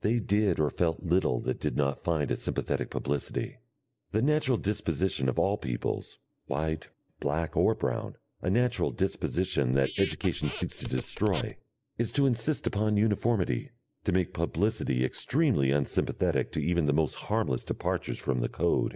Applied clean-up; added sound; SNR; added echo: neural mask model Resemble Enhance denoiser.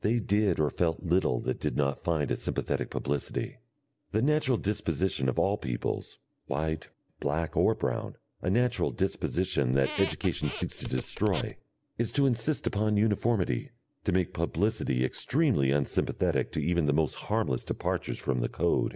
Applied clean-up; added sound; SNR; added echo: none; Squeak; 11 dB; none.